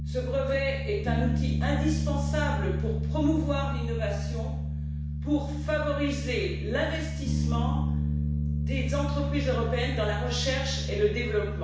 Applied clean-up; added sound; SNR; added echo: none; Bass guitar; -2 dB; reverberation time 0.7 s.